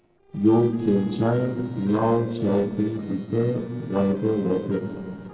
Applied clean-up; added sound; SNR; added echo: neural separator model SepFormer DNS4.